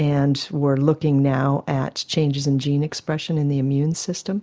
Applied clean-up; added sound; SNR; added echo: none; none; none; none.